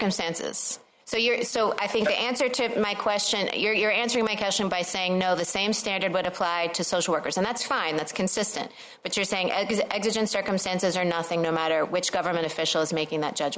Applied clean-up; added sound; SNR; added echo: none; none; none; none.